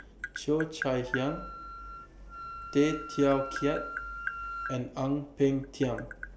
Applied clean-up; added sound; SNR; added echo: none; Wind instrument, woodwind instrument + Tap; 9 dB; none.